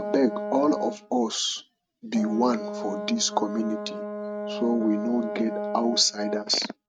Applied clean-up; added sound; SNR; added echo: neural mask model RNNoise.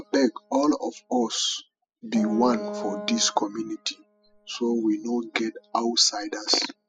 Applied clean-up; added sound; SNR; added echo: classical method spectral subtraction.